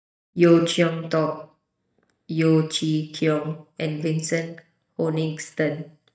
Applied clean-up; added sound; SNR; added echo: neural mask model DeepFilterNet 3.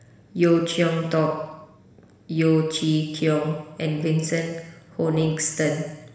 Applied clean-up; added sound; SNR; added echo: none; Brass instrument; 19 dB; reverberation time 1.1 s.